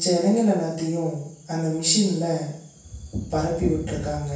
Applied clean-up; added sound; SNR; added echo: none; none; none; reverberation time 0.7 s.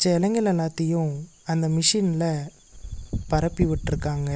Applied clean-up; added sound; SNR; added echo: none; none; none; none.